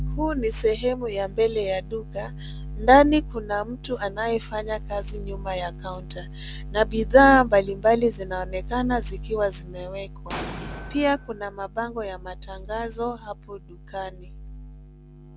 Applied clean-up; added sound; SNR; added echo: none; Explosion; 12 dB; none.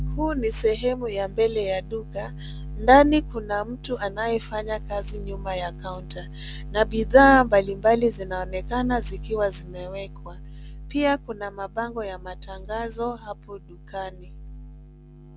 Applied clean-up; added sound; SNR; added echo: none; none; none; none.